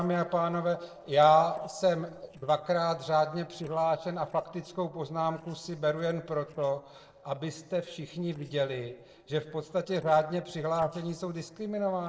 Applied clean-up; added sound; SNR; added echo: neural separator model SepFormer DNS4.